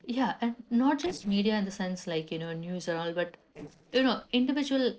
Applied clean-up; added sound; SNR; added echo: neural separator model SepFormer DNS4.